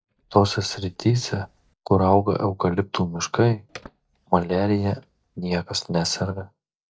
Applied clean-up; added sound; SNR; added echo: neural mask model DeepFilterNet 3.